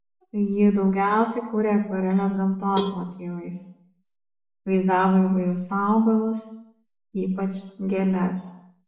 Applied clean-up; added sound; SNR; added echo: none; Cowbell; 12 dB; reverberation time 0.7 s.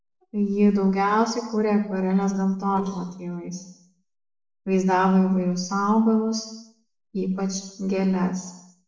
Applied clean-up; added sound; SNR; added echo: neural separator model SepFormer DNS4.